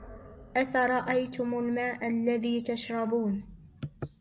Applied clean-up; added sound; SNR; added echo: none; Animal; 20 dB; none.